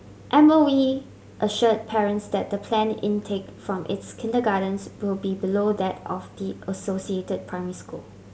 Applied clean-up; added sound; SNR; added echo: none; none; none; none.